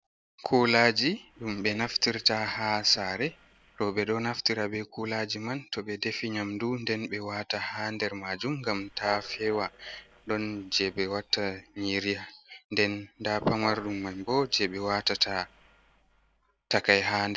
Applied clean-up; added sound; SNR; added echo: neural separator model SepFormer DNS4.